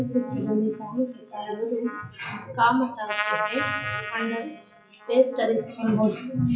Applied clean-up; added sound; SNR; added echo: classical method WPE with log-MMSE.